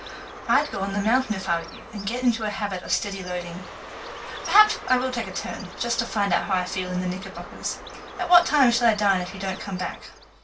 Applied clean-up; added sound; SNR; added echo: none; Bird; 14 dB; reverberation time 0.2 s.